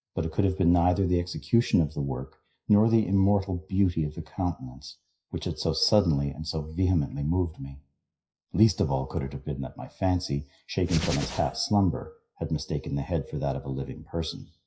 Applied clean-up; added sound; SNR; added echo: classical method WPE with log-MMSE.